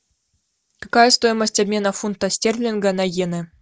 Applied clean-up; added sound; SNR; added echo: none; none; none; none.